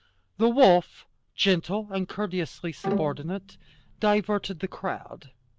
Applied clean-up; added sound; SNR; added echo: none; Bowed string instrument; 5 dB; none.